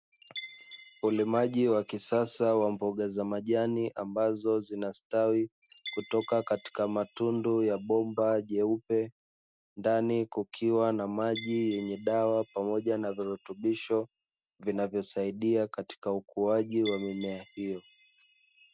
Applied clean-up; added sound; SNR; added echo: none; Chime; 17 dB; none.